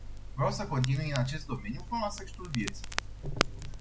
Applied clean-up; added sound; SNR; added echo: none; Crackle; 3 dB; none.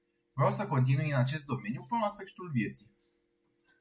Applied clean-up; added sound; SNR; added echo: none; none; none; none.